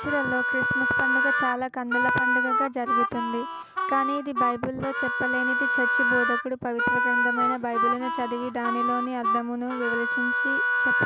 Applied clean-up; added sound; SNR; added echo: none; Harmonica; -4 dB; none.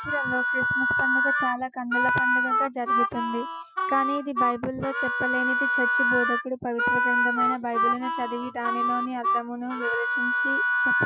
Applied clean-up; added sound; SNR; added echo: classical method Wiener filter.